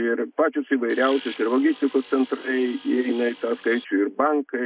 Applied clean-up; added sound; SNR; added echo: none; Tools; 17 dB; none.